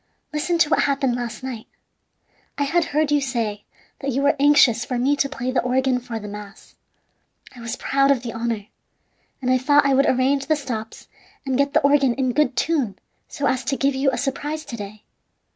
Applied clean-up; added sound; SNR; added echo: none; none; none; none.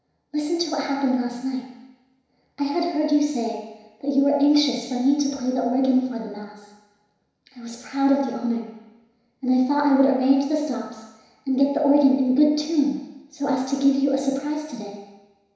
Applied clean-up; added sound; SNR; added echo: none; none; none; reverberation time 1.0 s.